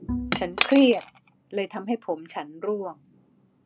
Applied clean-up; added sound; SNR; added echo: none; Cutlery, silverware / Chink, clink + Bowed string instrument; 5 dB; none.